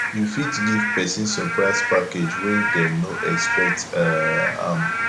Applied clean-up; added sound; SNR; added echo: none; Rain / Frog; 1 dB; none.